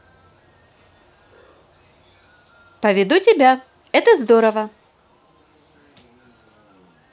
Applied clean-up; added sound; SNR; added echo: none; none; none; none.